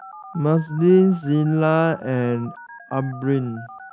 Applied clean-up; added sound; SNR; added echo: neural mask model RNNoise.